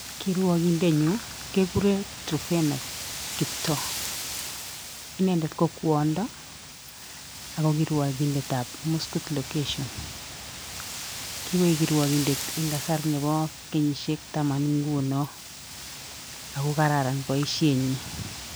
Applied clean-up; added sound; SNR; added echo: none; Wind; 10 dB; none.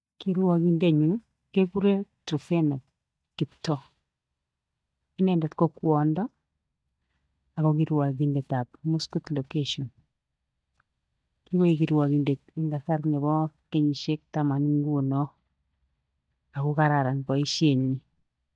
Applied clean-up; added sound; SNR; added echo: neural mask model DeepFilterNet 3.